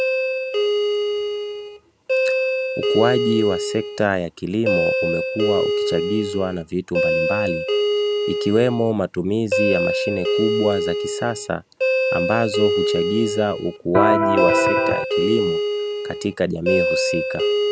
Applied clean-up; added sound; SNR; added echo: none; Electric guitar + Doorbell; -3 dB; none.